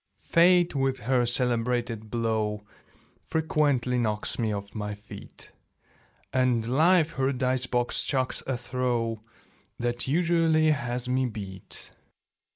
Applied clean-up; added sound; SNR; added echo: neural mask model Resemble Enhance denoiser.